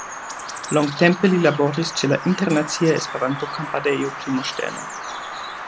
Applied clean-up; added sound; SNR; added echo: none; Bird vocalization, bird call, bird song; 10 dB; none.